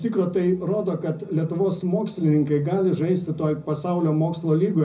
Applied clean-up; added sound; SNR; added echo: none; none; none; reverberation time 0.4 s.